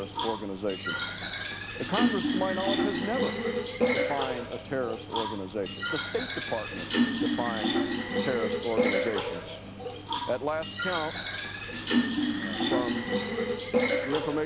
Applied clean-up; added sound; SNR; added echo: none; Fill (with liquid); -5 dB; none.